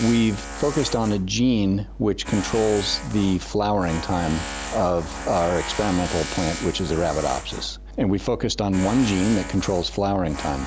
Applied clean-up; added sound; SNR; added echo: none; Tools; 10 dB; none.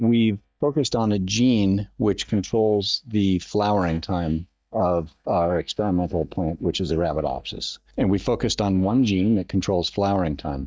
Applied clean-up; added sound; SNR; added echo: neural mask model DeepFilterNet 3.